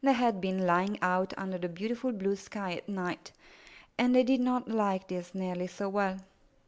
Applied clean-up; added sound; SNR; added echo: none; none; none; none.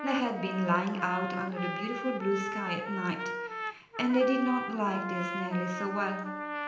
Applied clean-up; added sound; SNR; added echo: none; Trumpet; 5 dB; reverberation time 0.8 s.